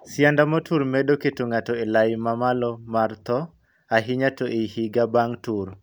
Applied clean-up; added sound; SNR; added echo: none; none; none; none.